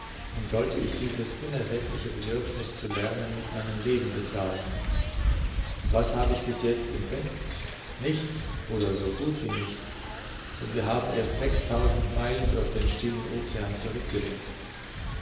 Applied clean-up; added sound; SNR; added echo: none; Wind; 1 dB; reverberation time 1.0 s.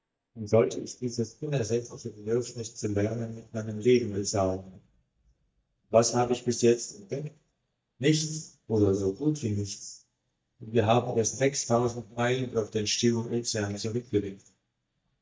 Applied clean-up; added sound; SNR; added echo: neural mask model DeepFilterNet 3.